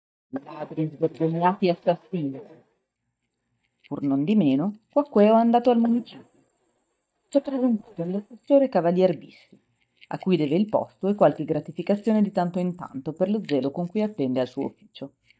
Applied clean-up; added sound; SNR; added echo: neural mask model DeepFilterNet 3.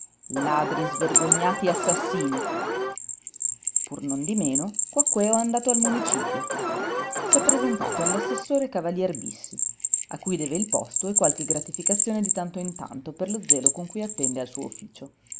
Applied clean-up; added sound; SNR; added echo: none; Bell + Alarm; -3 dB; none.